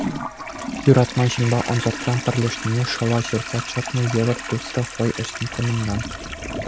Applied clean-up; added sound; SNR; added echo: none; Toilet flush; 8 dB; none.